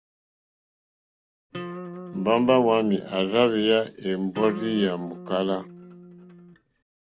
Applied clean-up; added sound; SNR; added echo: none; Acoustic guitar; 14 dB; none.